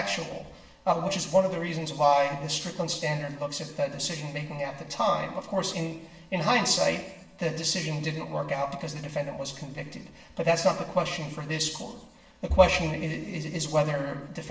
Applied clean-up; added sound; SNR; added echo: none; Brass instrument; 14 dB; reverberation time 0.8 s.